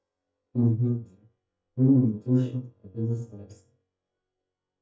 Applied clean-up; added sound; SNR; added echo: neural mask model DeepFilterNet 3.